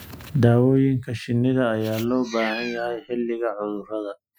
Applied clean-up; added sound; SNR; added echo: classical method Wiener filter.